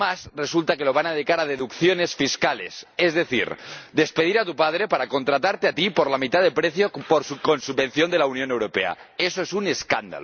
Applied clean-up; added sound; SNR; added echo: none; none; none; none.